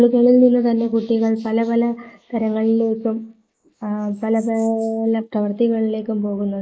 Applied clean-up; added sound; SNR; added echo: neural mask model Resemble Enhance denoiser.